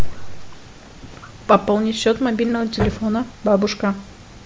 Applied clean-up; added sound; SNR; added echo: none; Drawer open or close; 14 dB; none.